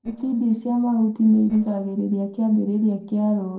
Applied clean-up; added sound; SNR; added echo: neural separator model SepFormer DNS4.